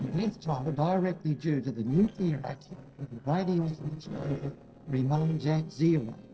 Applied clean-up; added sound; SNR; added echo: neural separator model SepFormer DNS4.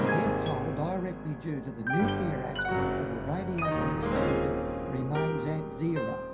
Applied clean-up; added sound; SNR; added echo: none; Piano; -2 dB; reverberation time 0.3 s.